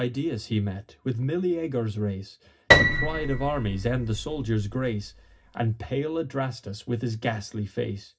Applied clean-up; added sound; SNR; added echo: none; Piano; -3 dB; reverberation time 0.4 s.